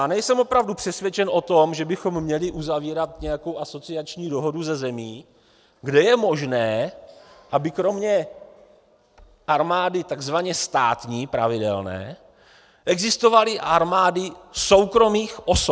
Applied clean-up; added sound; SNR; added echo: none; none; none; none.